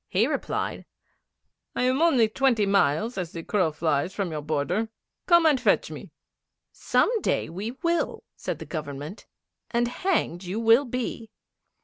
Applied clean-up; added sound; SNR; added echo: none; none; none; none.